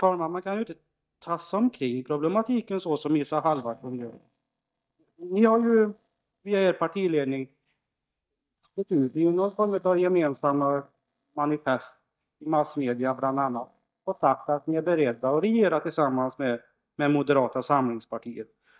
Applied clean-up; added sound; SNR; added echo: neural mask model DeepFilterNet 3.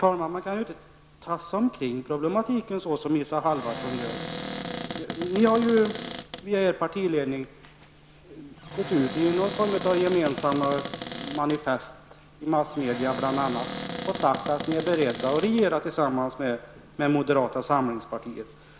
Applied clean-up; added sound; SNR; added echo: none; Cupboard open or close; 9 dB; none.